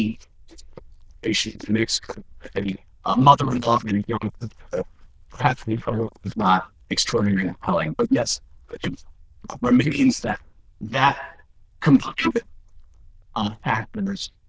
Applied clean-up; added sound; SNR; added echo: neural diffusion model UNIVERSE++.